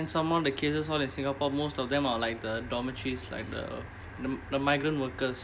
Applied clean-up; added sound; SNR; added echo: none; none; none; none.